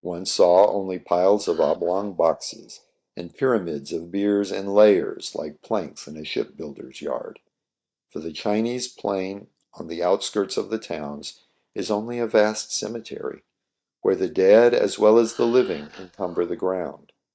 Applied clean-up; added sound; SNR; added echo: neural mask model DeepFilterNet 3.